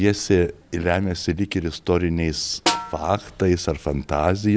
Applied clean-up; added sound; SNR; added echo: none; Snare drum; 6 dB; none.